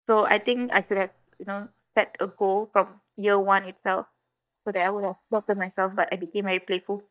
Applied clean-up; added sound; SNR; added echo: neural mask model DeepFilterNet 3.